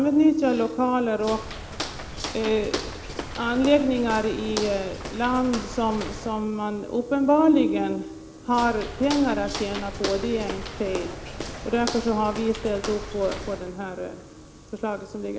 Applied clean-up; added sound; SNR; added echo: none; Walk, footsteps; 11 dB; none.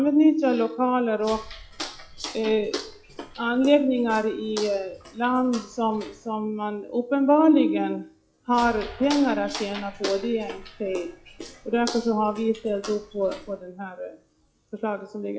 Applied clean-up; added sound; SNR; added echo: classical method log-MMSE.